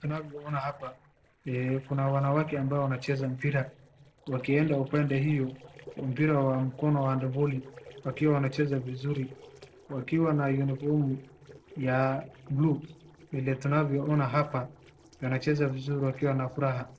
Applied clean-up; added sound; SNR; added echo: neural separator model SepFormer DNS4.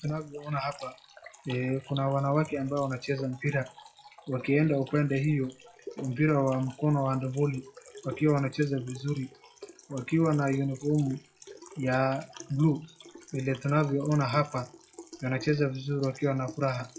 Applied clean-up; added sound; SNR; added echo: classical method WPE with log-MMSE.